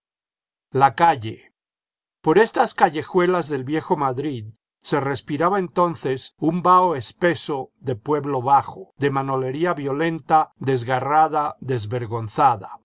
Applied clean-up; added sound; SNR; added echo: none; none; none; none.